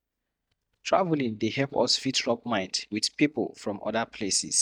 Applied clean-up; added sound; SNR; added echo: neural mask model DeepFilterNet 3.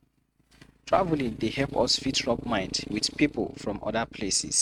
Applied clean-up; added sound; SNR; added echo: neural mask model RNNoise.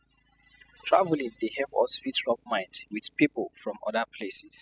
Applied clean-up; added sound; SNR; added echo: classical method spectral subtraction.